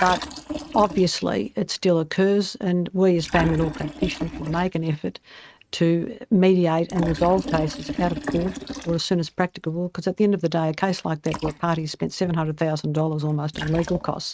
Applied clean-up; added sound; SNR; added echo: neural mask model RNNoise.